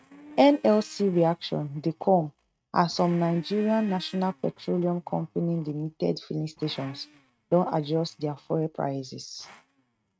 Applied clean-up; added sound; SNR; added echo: neural mask model RNNoise.